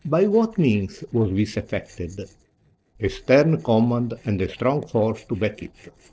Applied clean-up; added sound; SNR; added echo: neural separator model SepFormer DNS4.